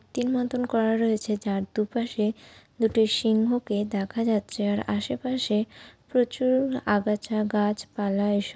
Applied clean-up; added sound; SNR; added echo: none; none; none; none.